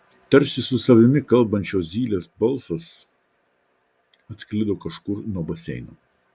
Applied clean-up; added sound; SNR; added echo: none; none; none; none.